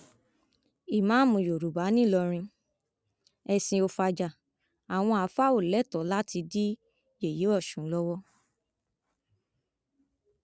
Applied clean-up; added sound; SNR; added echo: none; none; none; none.